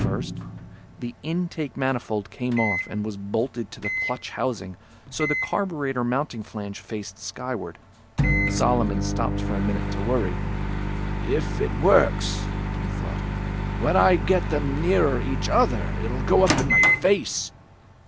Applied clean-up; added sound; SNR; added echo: none; Microwave oven; 1 dB; none.